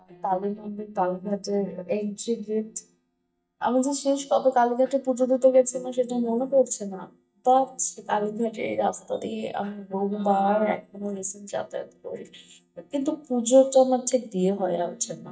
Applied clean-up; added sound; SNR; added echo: neural mask model DeepFilterNet 3.